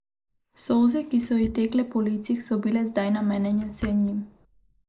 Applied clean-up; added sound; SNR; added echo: neural mask model Resemble Enhance denoiser.